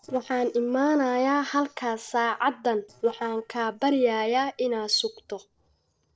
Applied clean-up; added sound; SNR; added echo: neural separator model SepFormer DNS4.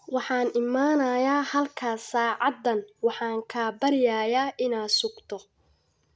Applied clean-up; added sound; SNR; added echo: none; none; none; none.